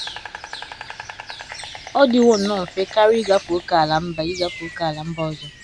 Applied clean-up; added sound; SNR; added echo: none; Insect; 14 dB; none.